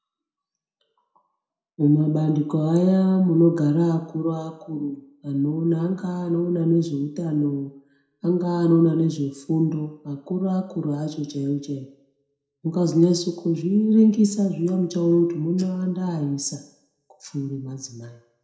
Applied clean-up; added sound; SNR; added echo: none; none; none; reverberation time 0.6 s.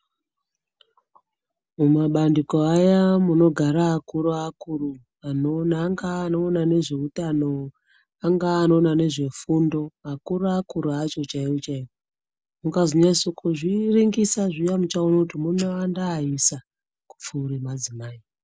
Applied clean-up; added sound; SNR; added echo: none; none; none; none.